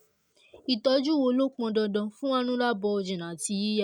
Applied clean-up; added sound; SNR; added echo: none; none; none; none.